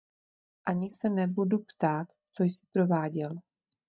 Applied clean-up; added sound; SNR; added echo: neural mask model DeepFilterNet 3.